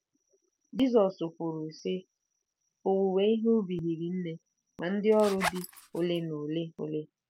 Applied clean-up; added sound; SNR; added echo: none; Zipper (clothing); 8 dB; none.